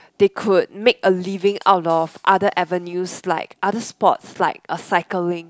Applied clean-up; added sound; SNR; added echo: none; none; none; none.